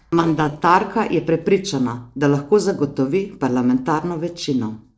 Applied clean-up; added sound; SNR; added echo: neural separator model SepFormer DNS4.